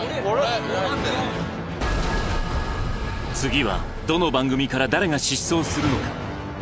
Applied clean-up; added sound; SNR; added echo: none; Musical instrument; 19 dB; none.